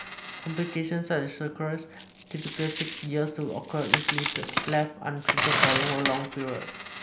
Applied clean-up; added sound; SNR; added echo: none; Coin (dropping); -2 dB; none.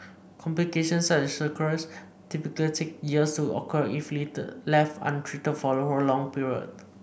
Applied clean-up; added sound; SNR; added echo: none; none; none; none.